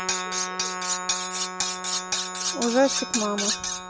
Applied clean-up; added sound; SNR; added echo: none; Cutlery, silverware + Trumpet; -2 dB; none.